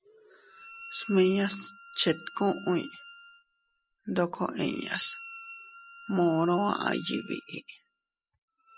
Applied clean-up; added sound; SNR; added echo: classical method spectral subtraction.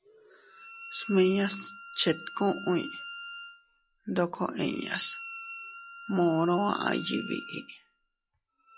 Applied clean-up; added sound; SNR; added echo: classical method log-MMSE.